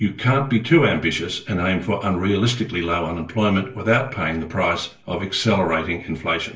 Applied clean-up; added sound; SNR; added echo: none; none; none; reverberation time 0.3 s.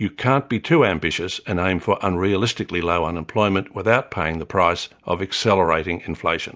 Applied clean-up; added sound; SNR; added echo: none; none; none; none.